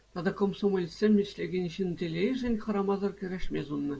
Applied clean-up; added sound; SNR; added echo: none; none; none; none.